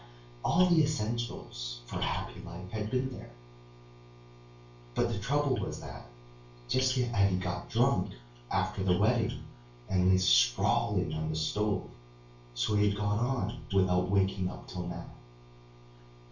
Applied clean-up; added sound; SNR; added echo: none; none; none; reverberation time 0.3 s.